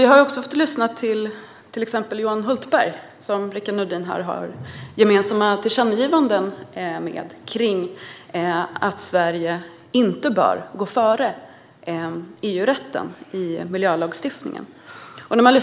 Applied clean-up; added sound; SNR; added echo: none; none; none; none.